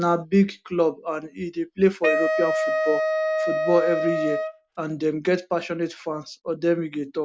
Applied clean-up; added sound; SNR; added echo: none; Wind instrument, woodwind instrument; 0 dB; none.